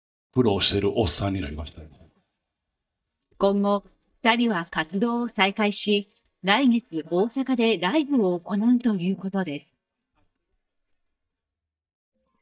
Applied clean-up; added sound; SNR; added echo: neural mask model DeepFilterNet 3.